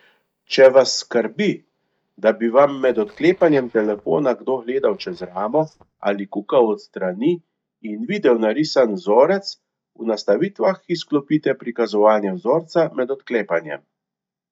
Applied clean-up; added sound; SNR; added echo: neural mask model DeepFilterNet 3.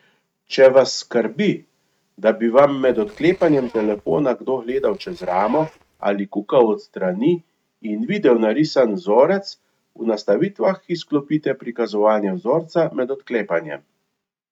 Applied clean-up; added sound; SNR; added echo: neural mask model RNNoise.